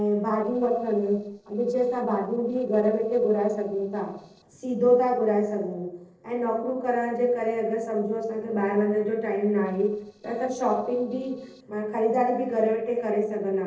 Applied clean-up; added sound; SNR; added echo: neural separator model SepFormer DNS4.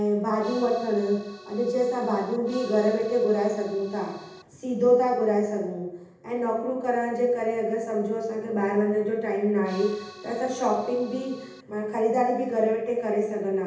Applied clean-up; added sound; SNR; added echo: none; Accordion; 19 dB; reverberation time 0.8 s.